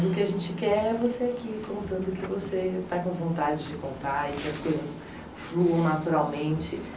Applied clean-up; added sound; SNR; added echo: none; Subway, metro, underground; 18 dB; none.